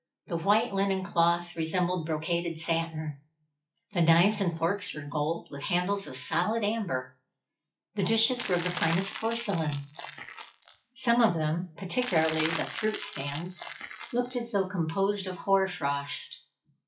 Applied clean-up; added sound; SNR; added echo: classical method WPE with log-MMSE.